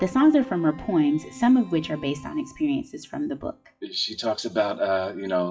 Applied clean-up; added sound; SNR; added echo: classical method WPE with log-MMSE.